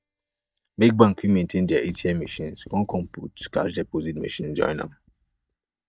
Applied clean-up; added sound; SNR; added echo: neural mask model DeepFilterNet 3.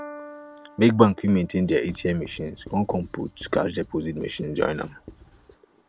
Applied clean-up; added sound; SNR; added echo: none; Writing + Piano; 20 dB; none.